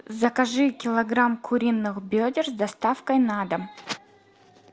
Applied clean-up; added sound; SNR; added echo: none; none; none; none.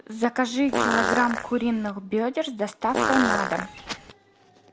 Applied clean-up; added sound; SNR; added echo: none; Fart; 1 dB; none.